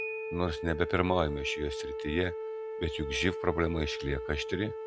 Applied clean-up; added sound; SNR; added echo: none; Wind instrument, woodwind instrument + Piano; 5 dB; none.